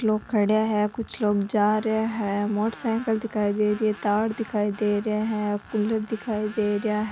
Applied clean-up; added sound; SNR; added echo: none; Tools; 20 dB; none.